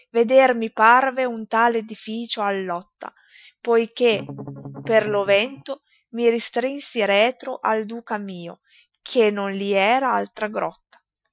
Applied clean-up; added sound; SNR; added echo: classical method Wiener filter.